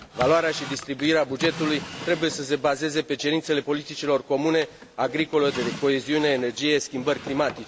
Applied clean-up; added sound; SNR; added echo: none; Drawer open or close; 14 dB; none.